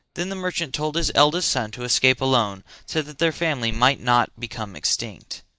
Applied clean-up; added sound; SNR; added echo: neural mask model DeepFilterNet 3.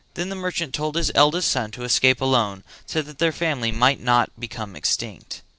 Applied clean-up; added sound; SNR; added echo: none; Bass drum; 11 dB; none.